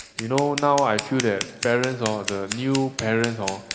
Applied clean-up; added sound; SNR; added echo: none; Scissors; 10 dB; reverberation time 2.9 s.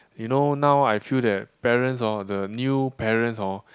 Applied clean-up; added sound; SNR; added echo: none; none; none; none.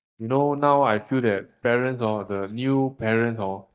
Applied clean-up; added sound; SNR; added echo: neural mask model DeepFilterNet 3.